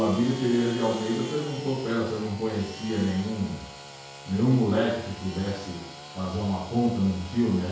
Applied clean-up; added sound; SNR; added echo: none; Sawing / Engine; 15 dB; reverberation time 0.6 s.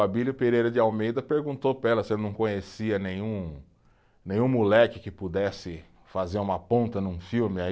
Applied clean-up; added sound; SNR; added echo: none; none; none; none.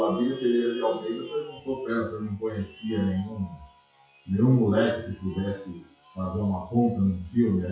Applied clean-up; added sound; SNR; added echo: classical method WPE with log-MMSE.